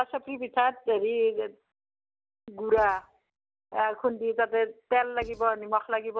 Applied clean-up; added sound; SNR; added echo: none; Writing; 20 dB; none.